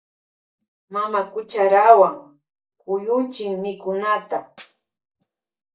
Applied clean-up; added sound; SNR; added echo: neural mask model DeepFilterNet 3.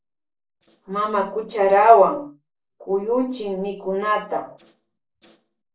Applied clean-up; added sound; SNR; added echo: neural separator model SepFormer DNS4.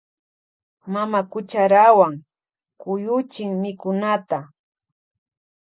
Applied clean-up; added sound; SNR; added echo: none; none; none; none.